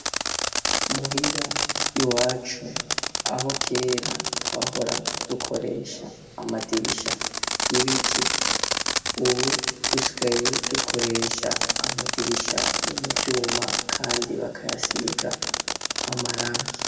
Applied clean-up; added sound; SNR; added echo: none; Fireworks; -3 dB; reverberation time 1.6 s.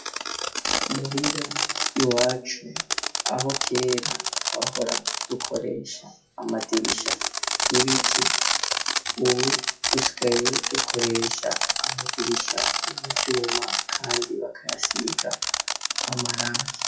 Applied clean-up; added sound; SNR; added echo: classical method WPE with log-MMSE.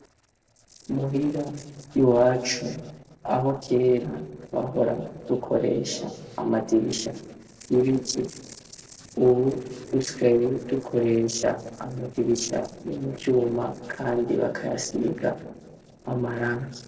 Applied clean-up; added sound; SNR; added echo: neural separator model SepFormer DNS4.